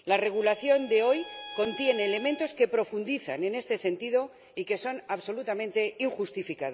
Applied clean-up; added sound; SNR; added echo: none; Bowed string instrument; 15 dB; none.